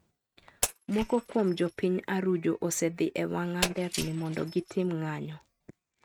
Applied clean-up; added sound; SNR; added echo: neural mask model RNNoise.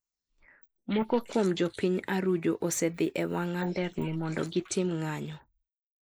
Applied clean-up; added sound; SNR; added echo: neural mask model Resemble Enhance denoiser.